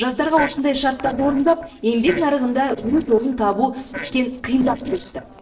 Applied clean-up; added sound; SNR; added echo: neural separator model SepFormer DNS4.